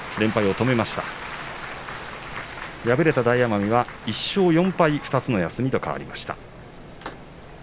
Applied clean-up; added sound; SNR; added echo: none; none; none; none.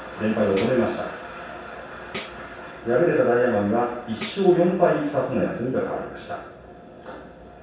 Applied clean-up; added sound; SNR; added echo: none; Tambourine; 19 dB; reverberation time 0.7 s.